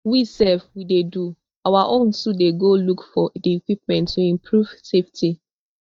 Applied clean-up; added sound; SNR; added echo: neural mask model DeepFilterNet 3.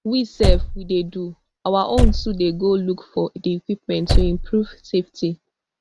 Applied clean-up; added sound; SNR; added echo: none; Slam / Car; -1 dB; none.